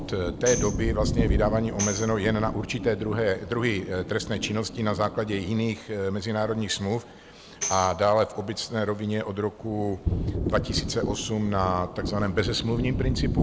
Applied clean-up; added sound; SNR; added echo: none; Thunder + Tambourine; 5 dB; none.